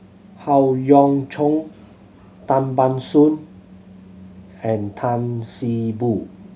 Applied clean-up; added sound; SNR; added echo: none; none; none; none.